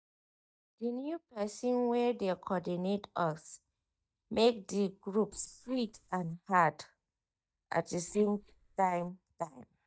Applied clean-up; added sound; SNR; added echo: neural mask model DeepFilterNet 3.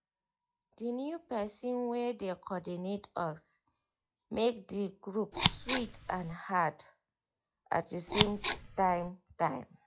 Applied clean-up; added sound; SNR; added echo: classical method log-MMSE.